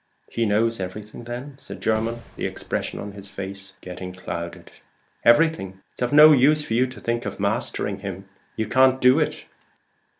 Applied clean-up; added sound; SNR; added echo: none; Fireworks; 19 dB; none.